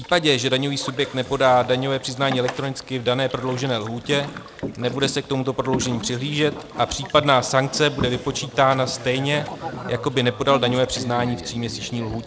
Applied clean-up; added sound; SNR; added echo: none; Boat, Water vehicle; 12 dB; none.